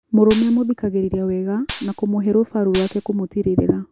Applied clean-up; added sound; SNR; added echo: none; Gunshot, gunfire; 18 dB; none.